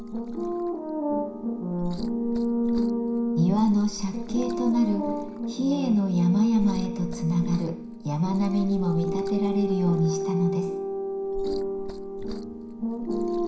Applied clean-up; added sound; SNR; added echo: none; Liquid; 14 dB; reverberation time 0.5 s.